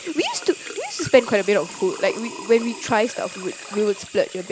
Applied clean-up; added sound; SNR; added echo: none; Sink (filling or washing) / Water tap, faucet; 14 dB; none.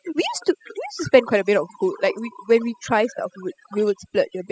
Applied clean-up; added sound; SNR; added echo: classical method spectral subtraction.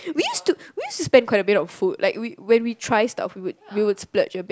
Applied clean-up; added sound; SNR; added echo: none; none; none; none.